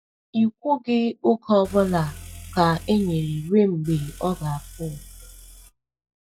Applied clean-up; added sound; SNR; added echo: classical method log-MMSE.